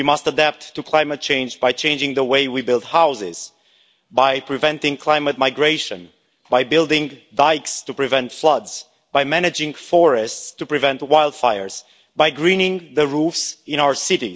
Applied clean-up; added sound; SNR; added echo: none; none; none; none.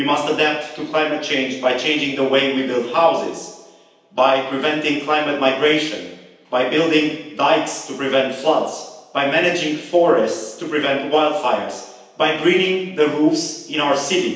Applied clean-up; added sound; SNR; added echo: none; none; none; reverberation time 0.9 s.